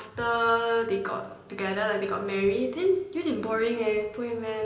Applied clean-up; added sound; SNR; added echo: none; none; none; reverberation time 0.9 s.